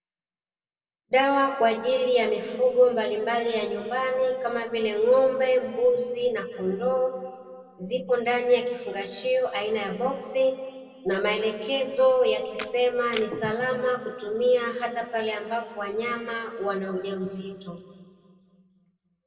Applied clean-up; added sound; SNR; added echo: none; Camera; 16 dB; reverberation time 2.1 s.